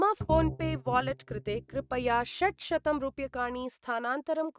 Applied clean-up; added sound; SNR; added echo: neural mask model RNNoise.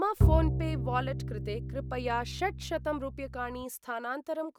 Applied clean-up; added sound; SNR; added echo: none; Bowed string instrument; -3 dB; none.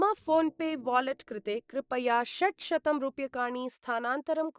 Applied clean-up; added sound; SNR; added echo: neural mask model DeepFilterNet 3.